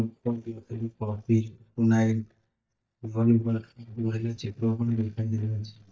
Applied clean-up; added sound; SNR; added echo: neural mask model DeepFilterNet 3.